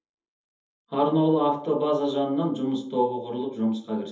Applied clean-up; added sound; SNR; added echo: none; none; none; reverberation time 0.7 s.